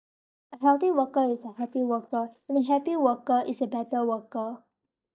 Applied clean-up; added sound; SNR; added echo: neural mask model DeepFilterNet 3.